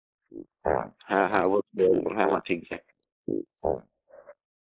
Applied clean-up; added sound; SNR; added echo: neural mask model Resemble Enhance denoiser.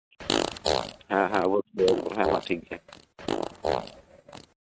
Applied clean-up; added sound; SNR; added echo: neural mask model RNNoise.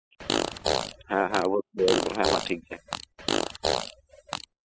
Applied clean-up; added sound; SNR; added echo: classical method spectral subtraction.